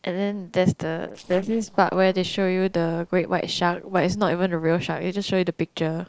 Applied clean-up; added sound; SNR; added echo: neural separator model SepFormer DNS4.